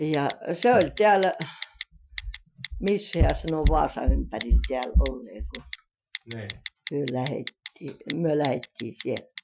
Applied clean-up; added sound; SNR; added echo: classical method Wiener filter.